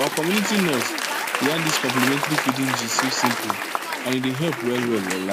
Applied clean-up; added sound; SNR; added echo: none; Applause / Crowd; 0 dB; none.